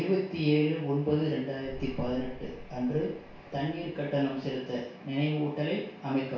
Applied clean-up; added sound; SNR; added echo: none; Boom; 15 dB; reverberation time 0.6 s.